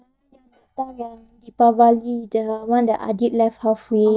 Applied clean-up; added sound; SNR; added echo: neural mask model DeepFilterNet 3.